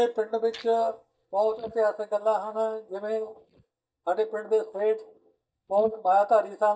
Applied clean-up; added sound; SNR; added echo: neural mask model DeepFilterNet 3.